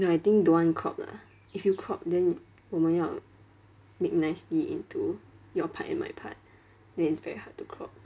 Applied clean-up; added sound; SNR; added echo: none; none; none; none.